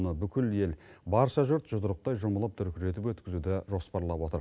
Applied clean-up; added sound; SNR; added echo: none; none; none; none.